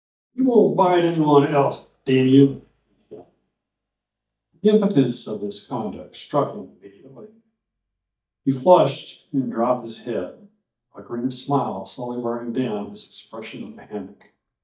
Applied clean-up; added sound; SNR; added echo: neural mask model DeepFilterNet 3.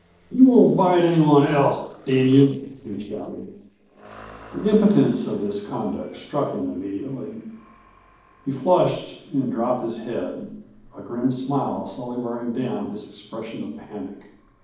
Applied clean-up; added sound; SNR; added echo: neural separator model SepFormer DNS4.